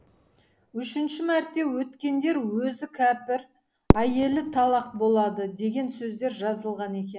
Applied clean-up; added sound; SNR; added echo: none; Fireworks; 6 dB; none.